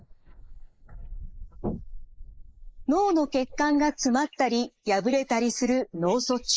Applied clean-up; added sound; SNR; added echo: neural mask model Resemble Enhance denoiser.